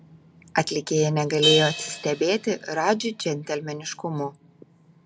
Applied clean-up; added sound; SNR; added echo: none; Crash cymbal; 8 dB; none.